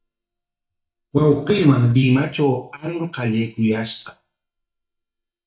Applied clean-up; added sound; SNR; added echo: neural mask model DeepFilterNet 3.